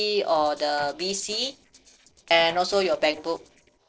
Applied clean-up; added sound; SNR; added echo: neural separator model SepFormer DNS4.